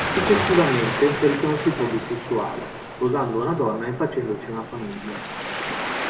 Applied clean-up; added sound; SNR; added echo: none; Waves, surf; 5 dB; reverberation time 1.9 s.